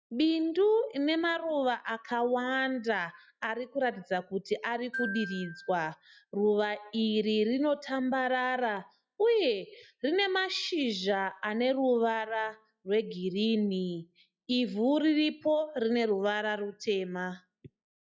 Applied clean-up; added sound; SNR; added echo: classical method log-MMSE.